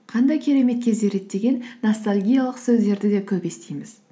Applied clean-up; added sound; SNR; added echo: none; none; none; none.